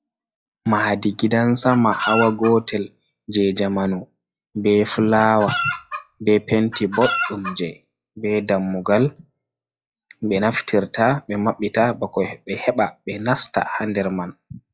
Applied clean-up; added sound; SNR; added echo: classical method log-MMSE.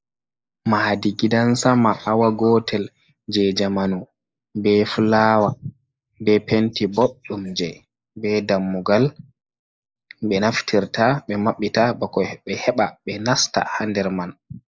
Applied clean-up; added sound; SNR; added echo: neural mask model Resemble Enhance denoiser.